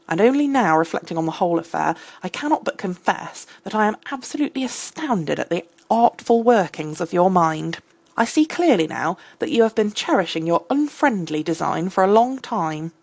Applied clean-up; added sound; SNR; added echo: none; none; none; none.